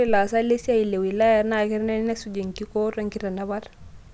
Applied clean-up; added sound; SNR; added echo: none; none; none; none.